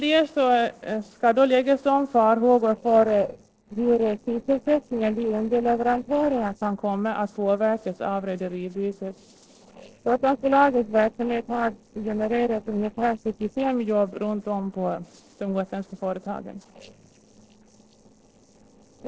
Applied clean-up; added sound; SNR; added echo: neural separator model SepFormer DNS4.